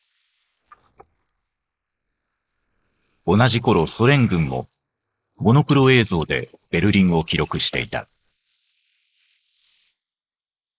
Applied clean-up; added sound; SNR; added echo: neural mask model Resemble Enhance denoiser.